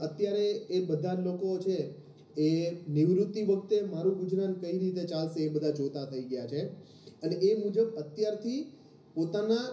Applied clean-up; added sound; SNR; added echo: none; none; none; reverberation time 0.5 s.